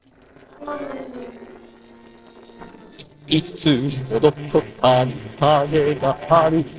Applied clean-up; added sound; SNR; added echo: neural separator model SepFormer DNS4.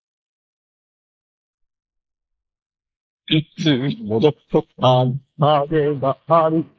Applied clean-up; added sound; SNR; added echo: neural mask model Resemble Enhance denoiser.